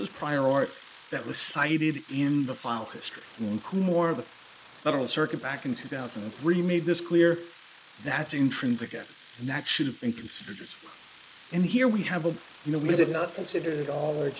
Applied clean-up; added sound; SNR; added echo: neural mask model Resemble Enhance denoiser.